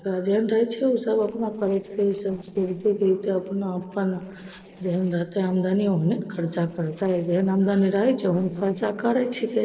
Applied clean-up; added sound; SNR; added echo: neural separator model SepFormer DNS4.